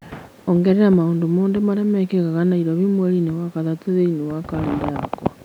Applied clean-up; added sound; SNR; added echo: none; none; none; none.